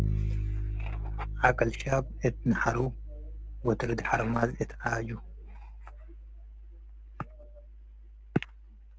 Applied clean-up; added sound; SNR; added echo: neural separator model SepFormer DNS4.